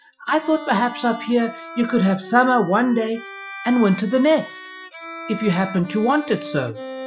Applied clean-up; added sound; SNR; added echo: classical method Wiener filter.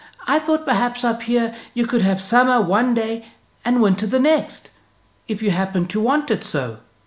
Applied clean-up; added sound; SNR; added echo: none; none; none; none.